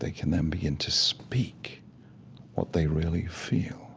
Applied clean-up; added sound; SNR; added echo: none; none; none; none.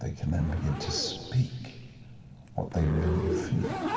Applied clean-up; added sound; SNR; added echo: none; Zipper (clothing); 5 dB; reverberation time 2.0 s.